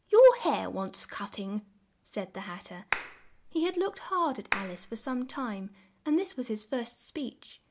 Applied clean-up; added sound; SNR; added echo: none; Clapping; 9 dB; none.